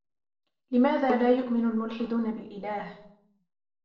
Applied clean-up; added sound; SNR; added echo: neural separator model SepFormer DNS4.